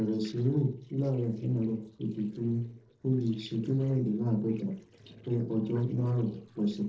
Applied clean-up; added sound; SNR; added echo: neural separator model SepFormer DNS4.